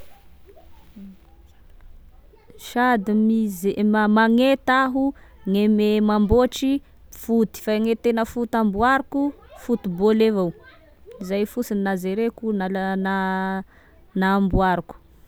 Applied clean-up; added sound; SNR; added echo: none; none; none; none.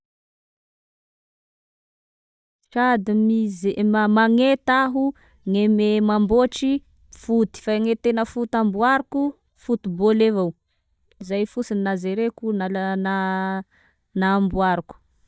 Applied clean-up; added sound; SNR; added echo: neural mask model DeepFilterNet 3.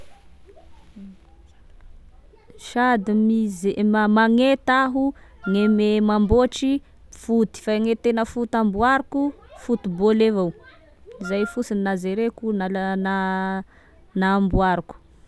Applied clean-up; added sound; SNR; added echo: none; Wind instrument, woodwind instrument; 16 dB; none.